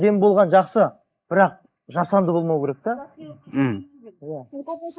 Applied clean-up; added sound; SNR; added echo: neural mask model Resemble Enhance denoiser.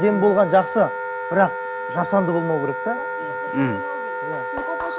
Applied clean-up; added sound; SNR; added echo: none; Wind instrument, woodwind instrument; 6 dB; none.